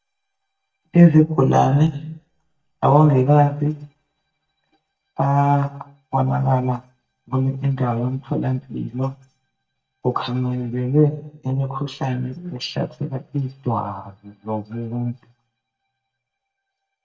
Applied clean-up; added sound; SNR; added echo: neural mask model DeepFilterNet 3.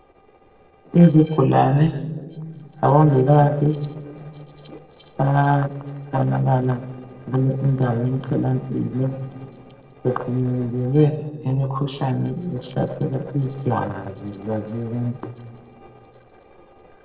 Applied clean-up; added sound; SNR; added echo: neural separator model SepFormer DNS4.